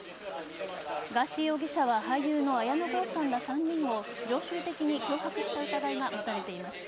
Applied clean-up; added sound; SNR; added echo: none; none; none; none.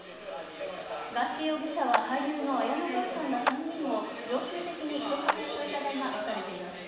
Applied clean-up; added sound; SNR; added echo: none; Clapping; 6 dB; reverberation time 1.2 s.